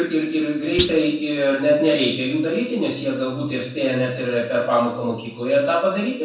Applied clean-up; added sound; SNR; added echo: none; Thump, thud; 10 dB; reverberation time 0.6 s.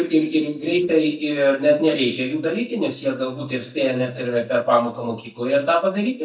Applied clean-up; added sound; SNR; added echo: neural mask model DeepFilterNet 3.